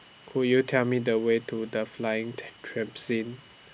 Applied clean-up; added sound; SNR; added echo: none; none; none; none.